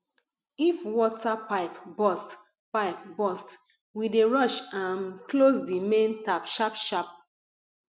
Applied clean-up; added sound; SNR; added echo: none; none; none; none.